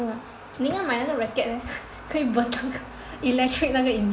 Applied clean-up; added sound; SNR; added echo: none; none; none; none.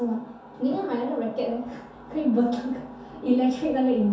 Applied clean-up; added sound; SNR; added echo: none; none; none; reverberation time 0.5 s.